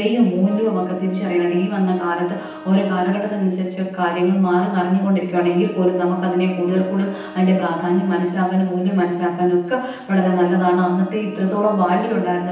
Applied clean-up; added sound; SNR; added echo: none; Wind instrument, woodwind instrument; 18 dB; reverberation time 0.9 s.